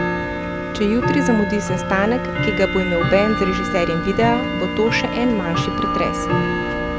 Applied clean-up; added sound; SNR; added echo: none; Tick-tock / Bell; 1 dB; none.